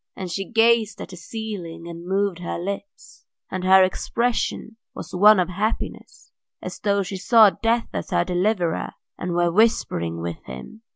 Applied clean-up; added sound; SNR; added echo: none; none; none; none.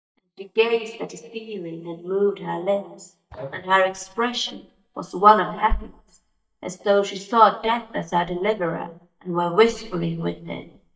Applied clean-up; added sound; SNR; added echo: neural mask model DeepFilterNet 3.